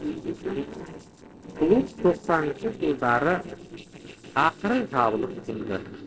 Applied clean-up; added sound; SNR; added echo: neural separator model SepFormer DNS4.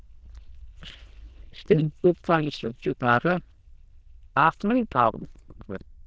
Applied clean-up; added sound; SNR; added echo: neural diffusion model UNIVERSE++.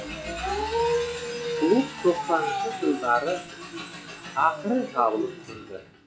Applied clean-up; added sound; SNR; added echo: classical method log-MMSE.